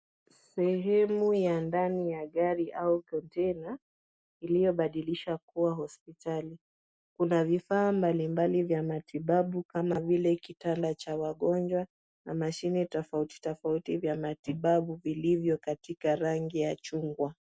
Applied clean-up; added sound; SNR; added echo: none; none; none; none.